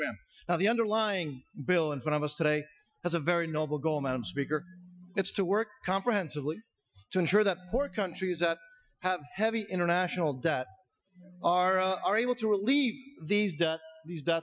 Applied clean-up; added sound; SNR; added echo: classical method Wiener filter.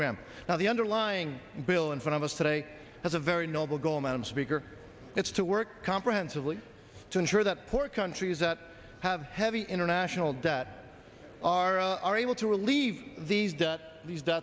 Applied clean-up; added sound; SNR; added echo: none; none; none; none.